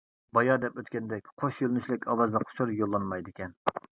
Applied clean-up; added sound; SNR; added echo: none; none; none; none.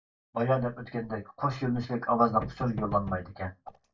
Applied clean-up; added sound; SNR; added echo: neural mask model DeepFilterNet 3.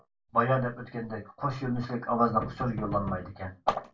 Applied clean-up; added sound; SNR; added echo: none; Knock; 10 dB; reverberation time 0.2 s.